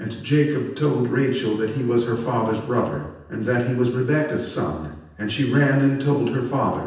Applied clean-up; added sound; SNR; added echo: none; Bowed string instrument; 19 dB; reverberation time 0.9 s.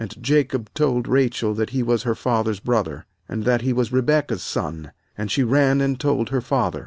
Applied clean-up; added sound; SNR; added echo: none; none; none; none.